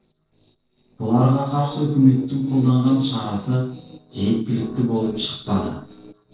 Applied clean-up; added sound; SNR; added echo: neural separator model SepFormer DNS4.